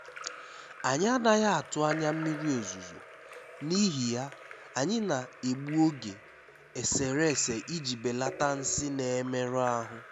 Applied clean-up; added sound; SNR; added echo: none; Drip / Trickle, dribble / Splash, splatter; 15 dB; none.